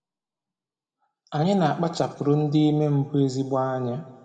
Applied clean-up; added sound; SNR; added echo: none; none; none; reverberation time 1.2 s.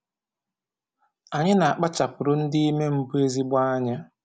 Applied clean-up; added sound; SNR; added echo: none; none; none; none.